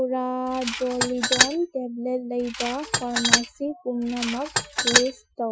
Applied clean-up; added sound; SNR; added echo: classical method Wiener filter.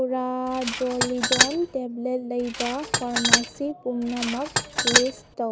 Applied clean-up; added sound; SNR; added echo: none; Tools; -2 dB; none.